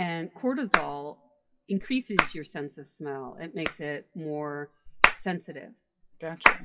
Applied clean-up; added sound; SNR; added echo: classical method WPE with log-MMSE.